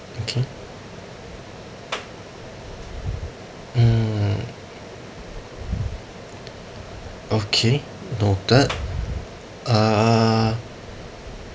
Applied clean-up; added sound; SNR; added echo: none; Clapping; 11 dB; none.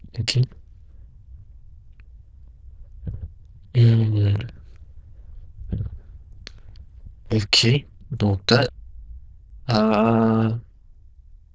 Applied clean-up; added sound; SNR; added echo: neural diffusion model UNIVERSE++.